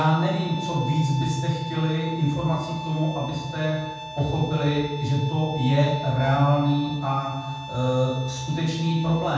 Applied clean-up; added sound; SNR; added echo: none; Bowed string instrument; 12 dB; reverberation time 1.2 s.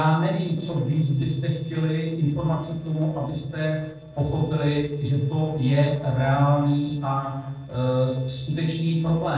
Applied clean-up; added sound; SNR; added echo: neural separator model SepFormer DNS4.